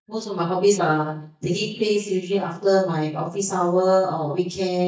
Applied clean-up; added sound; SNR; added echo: neural mask model DeepFilterNet 3.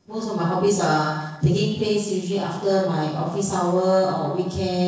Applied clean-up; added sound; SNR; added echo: neural separator model SepFormer DNS4.